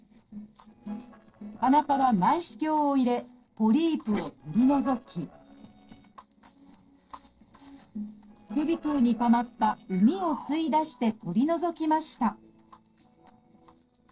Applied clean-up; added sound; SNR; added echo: neural separator model SepFormer DNS4.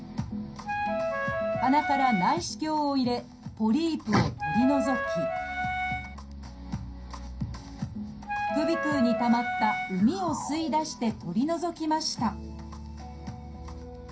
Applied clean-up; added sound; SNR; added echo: none; Wind instrument, woodwind instrument; 1 dB; reverberation time 0.3 s.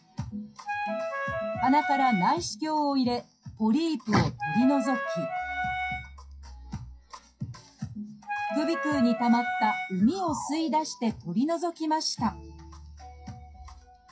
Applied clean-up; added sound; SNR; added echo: classical method WPE with log-MMSE.